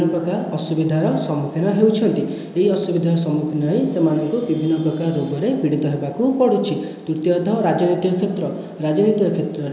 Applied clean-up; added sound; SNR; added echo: none; none; none; none.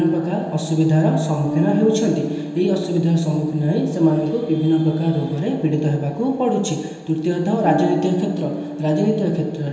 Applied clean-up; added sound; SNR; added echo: none; Bass guitar; 13 dB; reverberation time 0.8 s.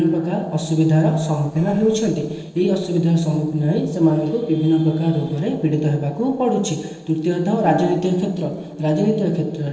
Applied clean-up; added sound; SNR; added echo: neural separator model SepFormer DNS4.